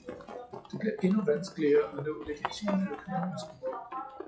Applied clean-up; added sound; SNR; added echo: classical method WPE with log-MMSE.